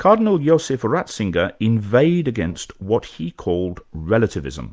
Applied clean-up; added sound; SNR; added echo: none; none; none; none.